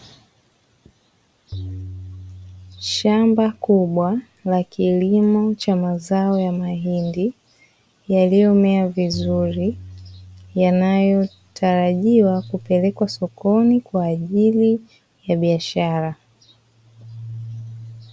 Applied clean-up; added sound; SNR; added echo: none; Tabla; 17 dB; none.